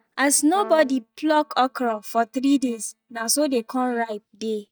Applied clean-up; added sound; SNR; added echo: neural mask model DeepFilterNet 3.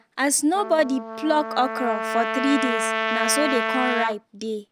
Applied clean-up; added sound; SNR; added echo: none; Trumpet; 3 dB; none.